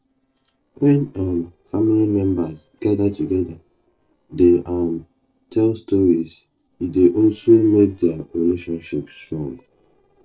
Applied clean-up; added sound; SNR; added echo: neural separator model SepFormer DNS4.